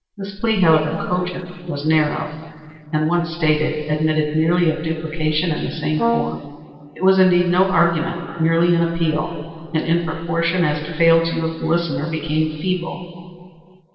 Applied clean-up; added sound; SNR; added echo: neural separator model SepFormer DNS4.